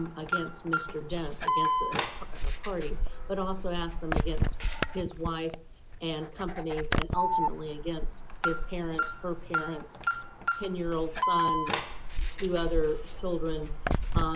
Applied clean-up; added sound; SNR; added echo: none; Alarm; -5 dB; none.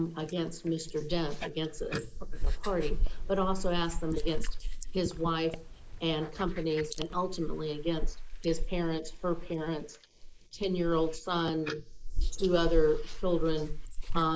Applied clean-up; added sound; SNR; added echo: neural mask model Resemble Enhance denoiser.